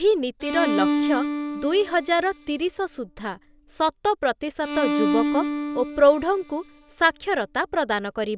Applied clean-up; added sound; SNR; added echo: none; Bowed string instrument; 5 dB; none.